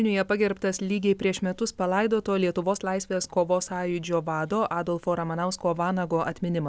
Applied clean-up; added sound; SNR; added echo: none; none; none; none.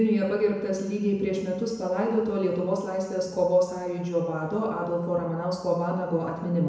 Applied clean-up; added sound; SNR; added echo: none; none; none; reverberation time 1.0 s.